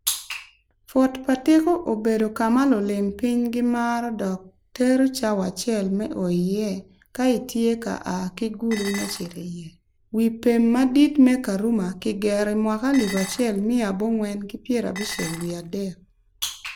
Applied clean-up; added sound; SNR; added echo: none; Dishes, pots, and pans; 13 dB; none.